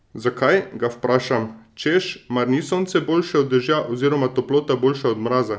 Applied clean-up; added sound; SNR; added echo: none; none; none; none.